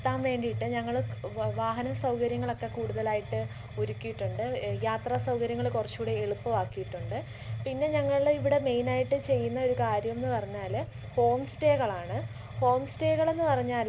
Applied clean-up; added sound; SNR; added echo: none; Mechanisms; 8 dB; none.